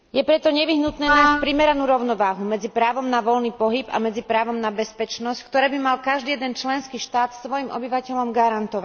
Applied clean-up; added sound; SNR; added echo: none; Wind instrument, woodwind instrument; -1 dB; none.